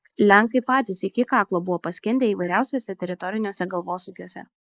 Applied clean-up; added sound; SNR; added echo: neural mask model Resemble Enhance denoiser.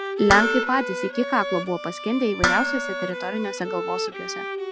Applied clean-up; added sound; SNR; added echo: none; Bowed string instrument + Dishes, pots, and pans; 2 dB; none.